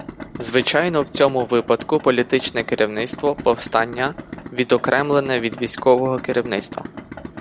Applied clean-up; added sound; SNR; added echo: none; Idling; 14 dB; none.